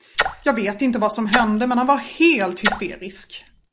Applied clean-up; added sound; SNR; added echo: none; Splash, splatter; 7 dB; none.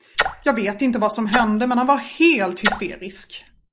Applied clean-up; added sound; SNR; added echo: neural mask model Resemble Enhance denoiser.